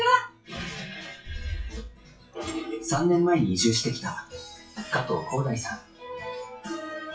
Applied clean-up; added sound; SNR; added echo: classical method WPE with log-MMSE.